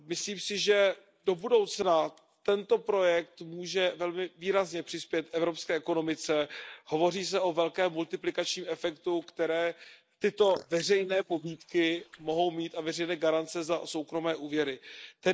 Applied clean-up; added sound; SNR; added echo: neural mask model Resemble Enhance denoiser.